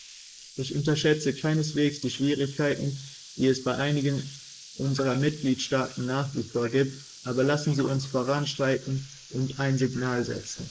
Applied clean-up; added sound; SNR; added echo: neural mask model Resemble Enhance denoiser.